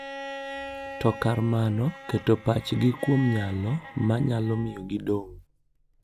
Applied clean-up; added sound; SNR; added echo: none; Bowed string instrument; 14 dB; none.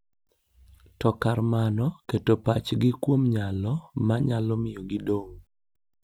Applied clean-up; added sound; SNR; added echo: none; none; none; none.